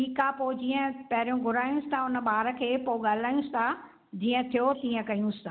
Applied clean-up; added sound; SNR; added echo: none; none; none; none.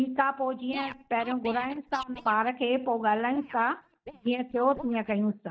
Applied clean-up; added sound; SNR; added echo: neural mask model DeepFilterNet 3.